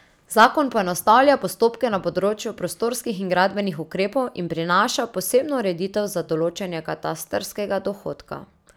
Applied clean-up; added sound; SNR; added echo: none; none; none; none.